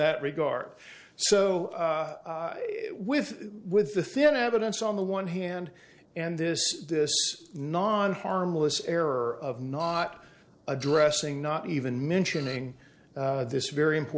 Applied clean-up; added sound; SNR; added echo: neural separator model SepFormer DNS4.